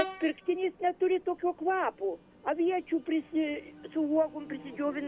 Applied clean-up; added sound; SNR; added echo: none; Train; 16 dB; none.